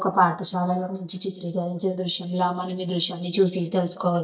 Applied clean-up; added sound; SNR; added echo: neural mask model DeepFilterNet 3.